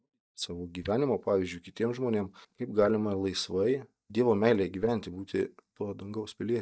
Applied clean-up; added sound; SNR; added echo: neural mask model DeepFilterNet 3.